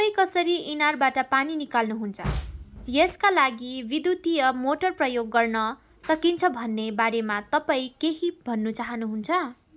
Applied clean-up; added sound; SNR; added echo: none; none; none; none.